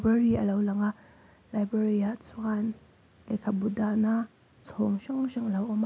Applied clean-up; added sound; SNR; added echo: none; none; none; none.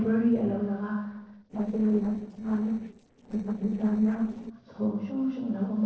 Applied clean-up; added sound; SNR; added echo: neural separator model SepFormer DNS4.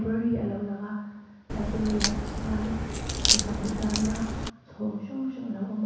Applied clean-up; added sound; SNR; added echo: none; Crack; -2 dB; reverberation time 1.1 s.